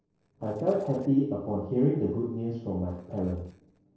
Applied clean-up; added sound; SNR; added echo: neural separator model SepFormer DNS4.